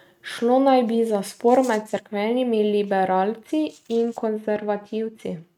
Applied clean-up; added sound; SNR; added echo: neural mask model RNNoise.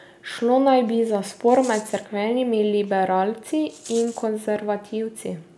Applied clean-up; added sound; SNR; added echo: none; Rattle; 19 dB; none.